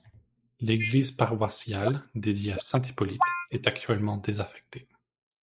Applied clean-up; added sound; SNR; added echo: neural mask model Resemble Enhance denoiser.